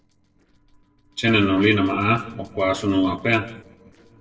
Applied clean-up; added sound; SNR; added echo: neural separator model SepFormer DNS4.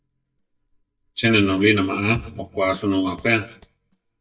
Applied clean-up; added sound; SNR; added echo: neural mask model DeepFilterNet 3.